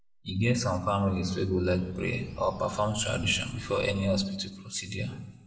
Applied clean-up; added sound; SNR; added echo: none; Bird; 14 dB; reverberation time 0.7 s.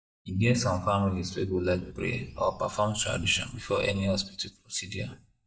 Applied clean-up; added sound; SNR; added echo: neural mask model DeepFilterNet 3.